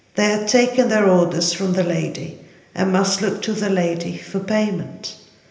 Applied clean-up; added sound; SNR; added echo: none; none; none; reverberation time 0.8 s.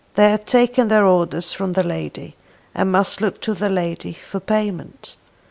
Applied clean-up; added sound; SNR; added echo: none; none; none; none.